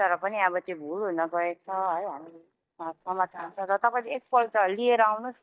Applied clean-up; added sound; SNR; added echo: neural mask model DeepFilterNet 3.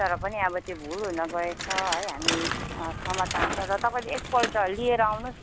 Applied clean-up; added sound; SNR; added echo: none; Bicycle; 5 dB; none.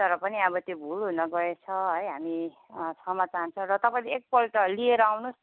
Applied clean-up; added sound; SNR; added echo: none; none; none; none.